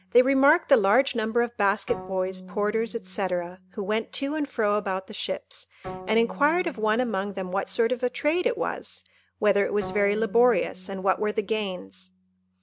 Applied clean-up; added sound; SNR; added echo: none; Bowed string instrument; 19 dB; none.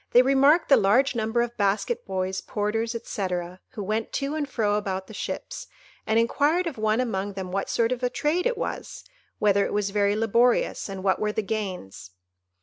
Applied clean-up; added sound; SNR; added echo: none; none; none; none.